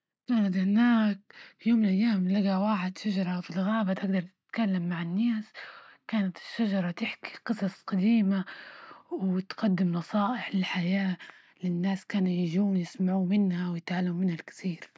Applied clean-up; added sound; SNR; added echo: none; none; none; none.